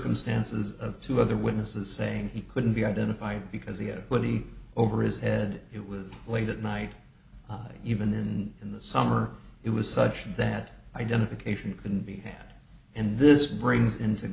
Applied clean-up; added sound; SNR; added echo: none; none; none; none.